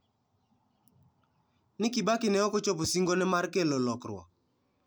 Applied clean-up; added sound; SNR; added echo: none; none; none; none.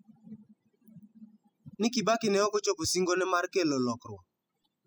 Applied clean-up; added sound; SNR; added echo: classical method spectral subtraction.